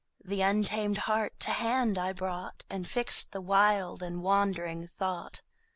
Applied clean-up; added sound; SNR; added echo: none; none; none; none.